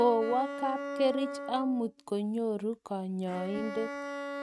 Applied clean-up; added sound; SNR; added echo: neural mask model RNNoise.